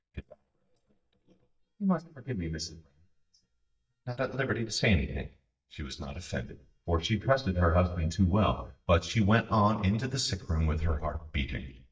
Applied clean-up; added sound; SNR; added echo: neural mask model DeepFilterNet 3.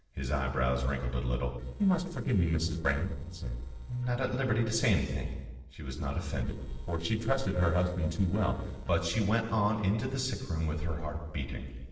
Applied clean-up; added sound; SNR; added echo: neural separator model SepFormer DNS4.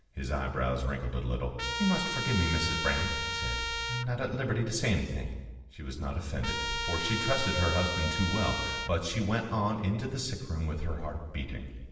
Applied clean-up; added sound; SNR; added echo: none; Trumpet; 3 dB; reverberation time 1.2 s.